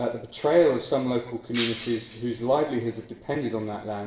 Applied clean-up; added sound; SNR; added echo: none; Shatter; 11 dB; reverberation time 0.8 s.